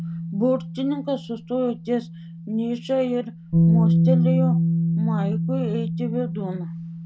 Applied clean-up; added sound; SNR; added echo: none; Bass guitar; -4 dB; none.